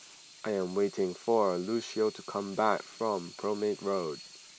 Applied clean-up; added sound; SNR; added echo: none; Sink (filling or washing) / Water tap, faucet; 19 dB; none.